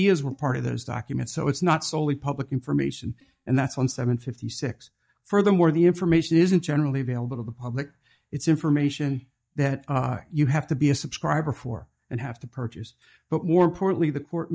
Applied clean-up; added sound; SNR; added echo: neural mask model DeepFilterNet 3.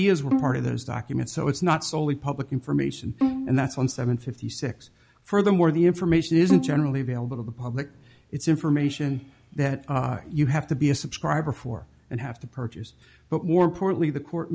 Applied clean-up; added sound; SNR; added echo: none; Bowed string instrument; 6 dB; none.